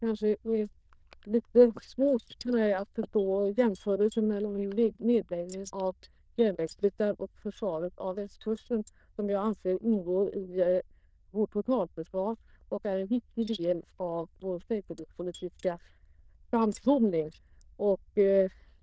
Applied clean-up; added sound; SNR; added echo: neural diffusion model UNIVERSE++.